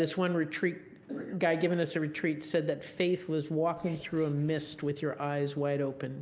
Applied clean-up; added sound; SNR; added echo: neural mask model Resemble Enhance denoiser.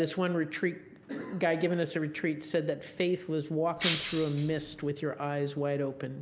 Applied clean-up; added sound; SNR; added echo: none; Shatter; 6 dB; none.